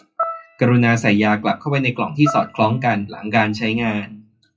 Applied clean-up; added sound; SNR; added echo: classical method WPE with log-MMSE.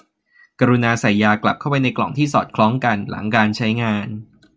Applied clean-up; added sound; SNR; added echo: none; none; none; none.